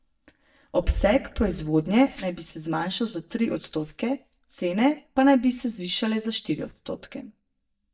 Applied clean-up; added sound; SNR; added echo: neural mask model DeepFilterNet 3.